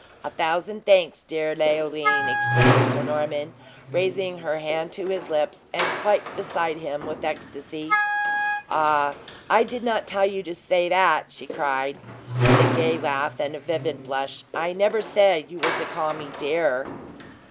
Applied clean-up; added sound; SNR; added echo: none; Squeak + Wind instrument, woodwind instrument; -1 dB; none.